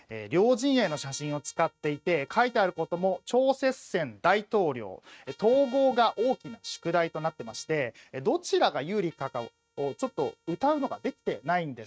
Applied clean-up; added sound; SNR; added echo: neural mask model RNNoise.